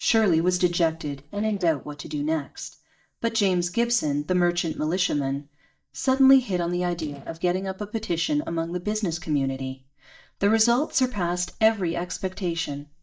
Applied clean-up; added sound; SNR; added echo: neural mask model DeepFilterNet 3.